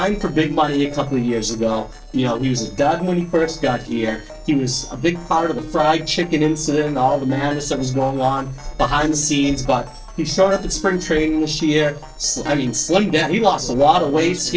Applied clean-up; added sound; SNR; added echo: neural separator model SepFormer DNS4.